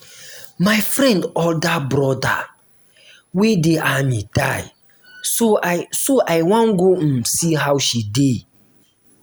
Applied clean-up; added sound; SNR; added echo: none; none; none; none.